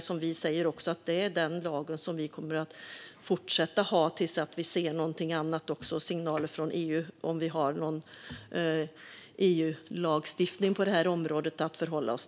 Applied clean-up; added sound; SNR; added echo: none; none; none; none.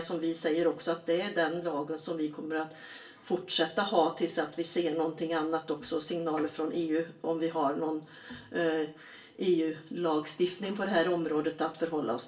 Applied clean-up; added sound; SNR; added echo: none; none; none; reverberation time 0.3 s.